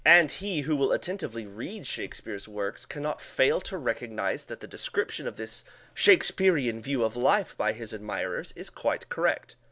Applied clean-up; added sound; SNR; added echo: none; none; none; none.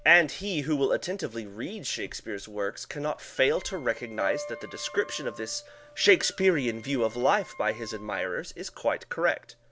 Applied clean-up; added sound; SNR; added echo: none; Piano + Wind instrument, woodwind instrument; 18 dB; none.